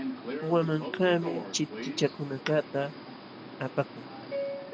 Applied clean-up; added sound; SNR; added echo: none; Subway, metro, underground; 7 dB; none.